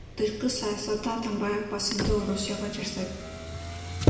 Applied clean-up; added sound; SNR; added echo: none; Motor vehicle (road); 1 dB; reverberation time 0.9 s.